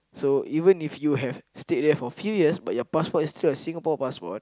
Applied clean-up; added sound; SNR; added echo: none; none; none; none.